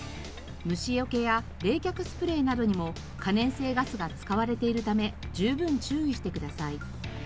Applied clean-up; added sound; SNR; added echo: none; Mechanical fan; 13 dB; none.